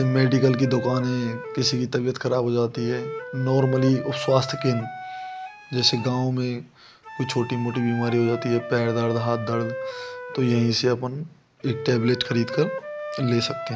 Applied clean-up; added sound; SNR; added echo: none; Wind instrument, woodwind instrument; 11 dB; none.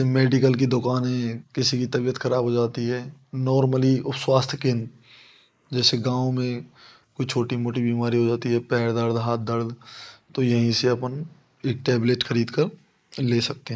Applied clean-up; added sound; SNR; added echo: neural mask model Resemble Enhance denoiser.